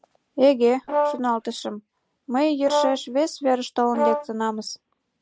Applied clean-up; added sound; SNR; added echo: none; Brass instrument; 2 dB; none.